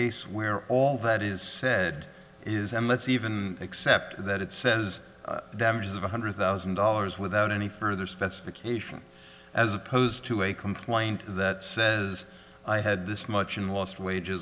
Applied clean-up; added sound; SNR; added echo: none; none; none; none.